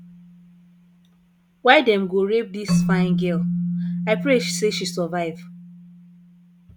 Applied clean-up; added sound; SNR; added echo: none; Keyboard (musical); 3 dB; none.